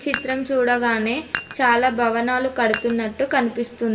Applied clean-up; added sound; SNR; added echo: none; Dishes, pots, and pans; 13 dB; reverberation time 0.6 s.